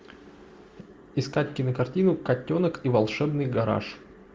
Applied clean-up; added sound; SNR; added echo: none; none; none; none.